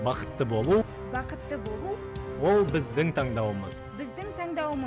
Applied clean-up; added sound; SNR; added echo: none; none; none; none.